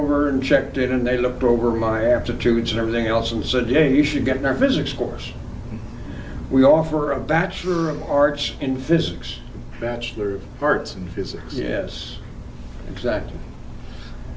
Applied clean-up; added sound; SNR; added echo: none; none; none; none.